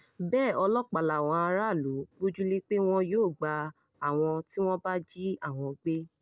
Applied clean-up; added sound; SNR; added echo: none; none; none; none.